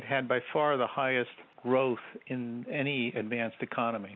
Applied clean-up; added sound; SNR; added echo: none; none; none; none.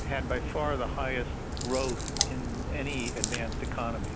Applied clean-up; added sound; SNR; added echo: none; Crack; -2 dB; none.